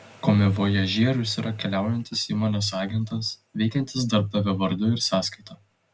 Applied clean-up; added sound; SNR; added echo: none; none; none; none.